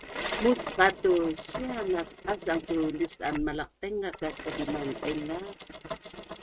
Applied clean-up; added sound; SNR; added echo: neural mask model RNNoise.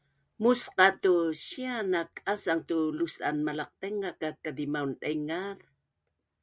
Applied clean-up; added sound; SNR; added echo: none; none; none; none.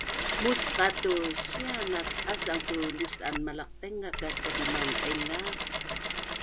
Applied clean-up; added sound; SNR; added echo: none; Mechanisms; -3 dB; none.